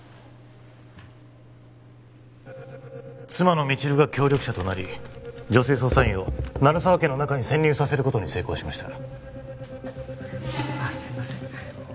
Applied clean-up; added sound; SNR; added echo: none; none; none; none.